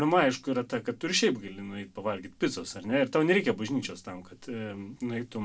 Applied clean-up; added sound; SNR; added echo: none; none; none; none.